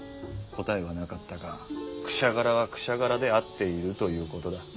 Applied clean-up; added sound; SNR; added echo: none; none; none; none.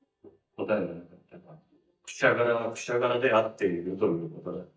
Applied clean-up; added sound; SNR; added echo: neural mask model DeepFilterNet 3.